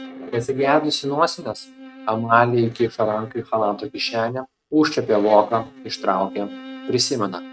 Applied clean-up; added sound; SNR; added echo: neural mask model RNNoise.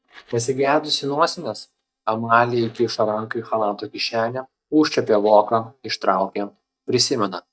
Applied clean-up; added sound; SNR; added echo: neural mask model DeepFilterNet 3.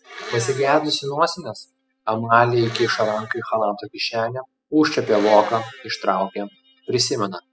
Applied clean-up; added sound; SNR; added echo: classical method spectral subtraction.